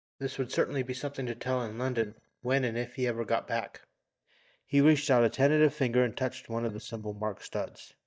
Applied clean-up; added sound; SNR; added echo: neural mask model DeepFilterNet 3.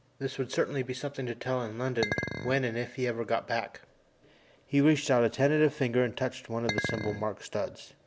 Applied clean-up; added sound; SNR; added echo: none; Chink, clink; 5 dB; none.